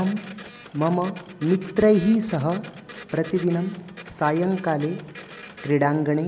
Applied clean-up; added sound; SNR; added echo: none; Printer; 18 dB; none.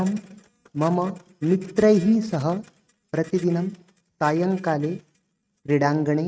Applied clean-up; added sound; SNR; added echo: neural mask model RNNoise.